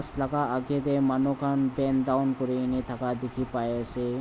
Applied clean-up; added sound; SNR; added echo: none; none; none; none.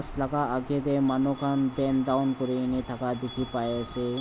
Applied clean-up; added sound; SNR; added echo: none; Bell; 18 dB; none.